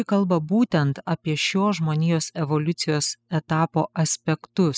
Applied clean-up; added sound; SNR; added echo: classical method spectral subtraction.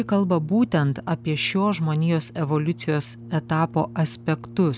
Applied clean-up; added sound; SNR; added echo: none; Brass instrument; 18 dB; none.